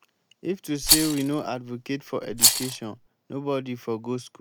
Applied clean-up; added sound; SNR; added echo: none; Rattle; -4 dB; none.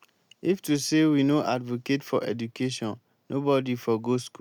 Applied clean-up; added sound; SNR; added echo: none; none; none; none.